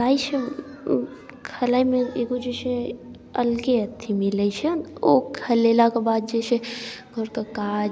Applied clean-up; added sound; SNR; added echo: none; none; none; none.